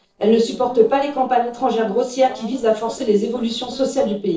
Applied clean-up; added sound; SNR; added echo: neural separator model SepFormer DNS4.